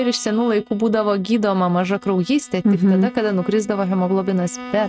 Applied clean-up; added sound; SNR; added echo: neural mask model RNNoise.